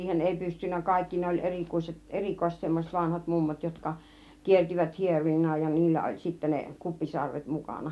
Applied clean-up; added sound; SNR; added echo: none; none; none; none.